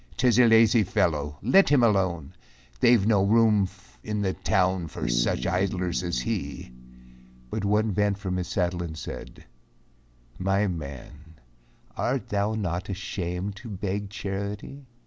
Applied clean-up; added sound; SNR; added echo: none; Bass guitar; 11 dB; none.